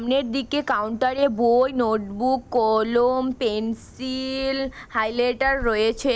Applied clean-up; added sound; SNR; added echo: none; Bird vocalization, bird call, bird song; 20 dB; none.